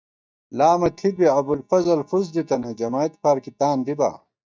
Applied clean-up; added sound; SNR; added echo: neural mask model DeepFilterNet 3.